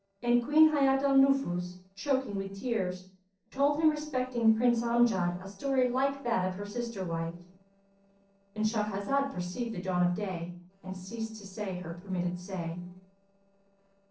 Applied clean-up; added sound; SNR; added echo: neural separator model SepFormer DNS4.